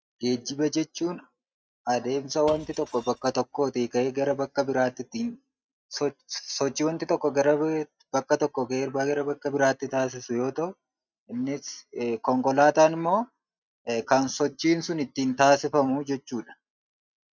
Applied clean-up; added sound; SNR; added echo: neural mask model RNNoise.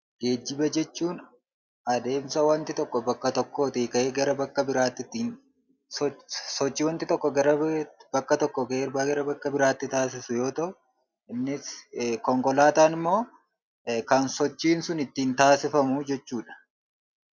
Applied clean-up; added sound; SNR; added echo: none; none; none; none.